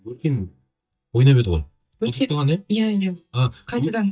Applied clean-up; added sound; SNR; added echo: neural mask model DeepFilterNet 3.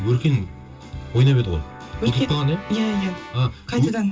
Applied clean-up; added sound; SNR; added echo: none; Keyboard (musical) / Brass instrument; 18 dB; reverberation time 0.2 s.